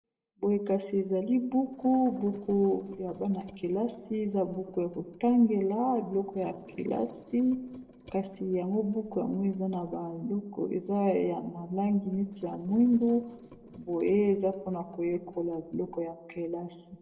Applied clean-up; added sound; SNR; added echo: neural separator model SepFormer DNS4.